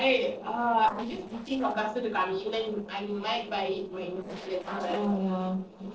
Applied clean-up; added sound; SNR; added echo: neural separator model SepFormer DNS4.